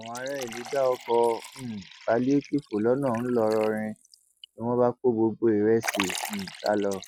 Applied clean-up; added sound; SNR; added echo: none; Liquid; 14 dB; none.